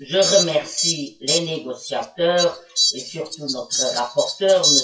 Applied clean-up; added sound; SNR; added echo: classical method WPE with log-MMSE.